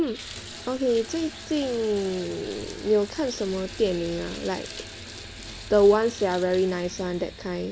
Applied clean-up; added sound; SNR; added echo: none; Bathtub (filling or washing) / Water tap, faucet; 14 dB; none.